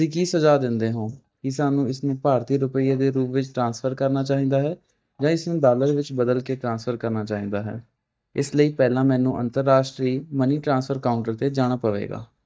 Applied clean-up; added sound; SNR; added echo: neural mask model DeepFilterNet 3.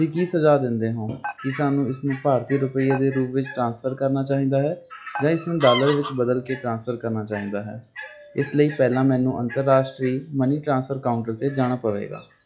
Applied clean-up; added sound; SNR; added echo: classical method log-MMSE.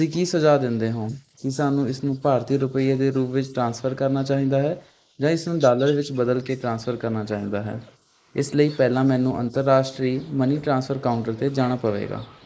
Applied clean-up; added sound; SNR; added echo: neural mask model Resemble Enhance denoiser.